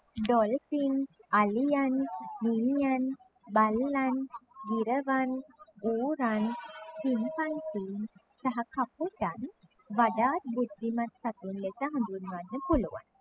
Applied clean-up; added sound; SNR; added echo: classical method spectral subtraction.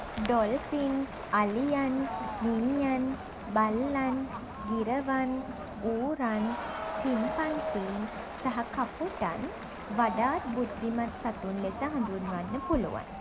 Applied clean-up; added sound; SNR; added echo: none; Crowd; 7 dB; none.